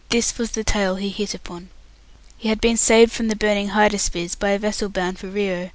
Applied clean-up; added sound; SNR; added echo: none; none; none; none.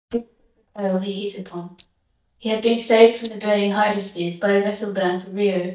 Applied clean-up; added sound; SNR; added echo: neural mask model DeepFilterNet 3.